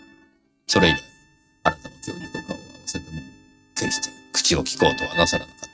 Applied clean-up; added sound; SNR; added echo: neural mask model RNNoise.